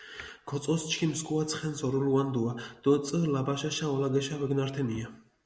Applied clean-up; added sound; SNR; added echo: none; none; none; none.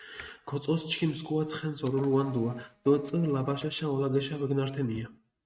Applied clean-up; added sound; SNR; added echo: neural mask model RNNoise.